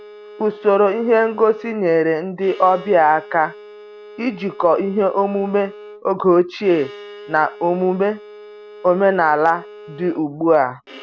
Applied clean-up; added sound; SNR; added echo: none; Bowed string instrument; 20 dB; none.